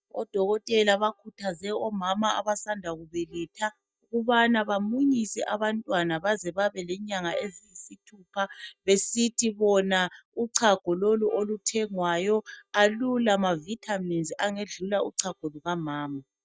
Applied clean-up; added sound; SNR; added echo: neural mask model DeepFilterNet 3.